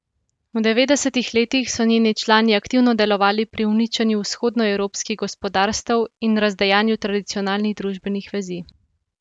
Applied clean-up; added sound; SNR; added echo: none; none; none; none.